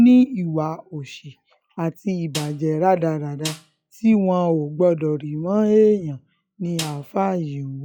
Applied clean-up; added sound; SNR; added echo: classical method log-MMSE.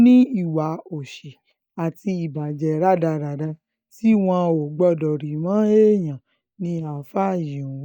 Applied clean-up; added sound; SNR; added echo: neural mask model DeepFilterNet 3.